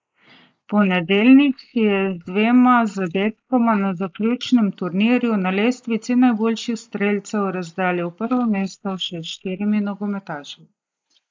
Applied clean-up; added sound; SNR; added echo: neural mask model Resemble Enhance denoiser.